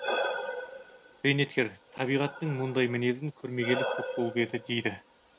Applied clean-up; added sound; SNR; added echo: none; Breathing; 6 dB; none.